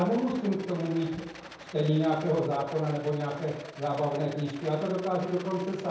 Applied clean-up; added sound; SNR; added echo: none; Rattle; 17 dB; reverberation time 0.9 s.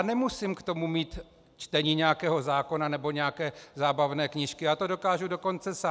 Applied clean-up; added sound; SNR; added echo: none; none; none; none.